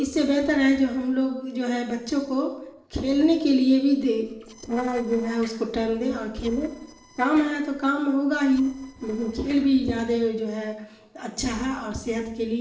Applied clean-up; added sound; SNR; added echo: neural separator model SepFormer DNS4.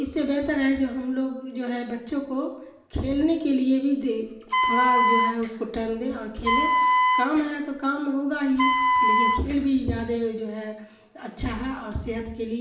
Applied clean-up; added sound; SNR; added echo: none; Wind instrument, woodwind instrument; -3 dB; reverberation time 0.8 s.